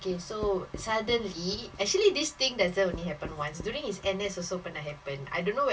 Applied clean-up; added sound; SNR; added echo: none; Writing; 15 dB; reverberation time 0.1 s.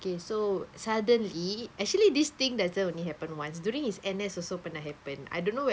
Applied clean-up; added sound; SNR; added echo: none; none; none; none.